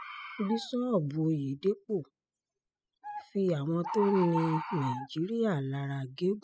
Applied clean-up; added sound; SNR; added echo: classical method spectral subtraction.